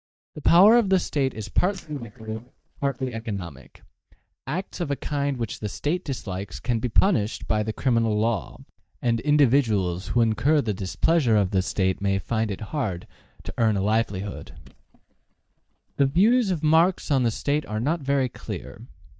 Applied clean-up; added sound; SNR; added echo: neural mask model DeepFilterNet 3.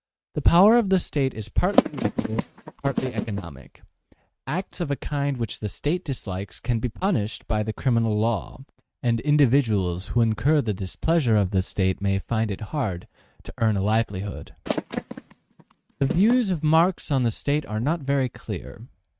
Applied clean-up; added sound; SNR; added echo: neural mask model RNNoise.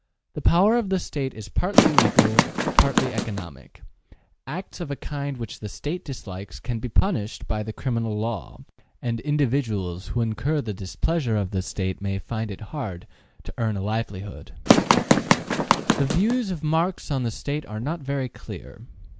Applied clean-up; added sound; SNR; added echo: none; Run; -5 dB; none.